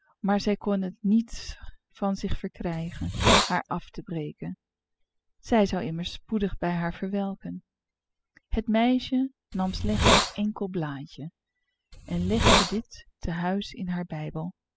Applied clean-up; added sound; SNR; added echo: classical method spectral subtraction.